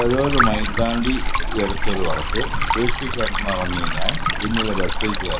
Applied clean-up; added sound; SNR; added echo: none; Stream; -4 dB; none.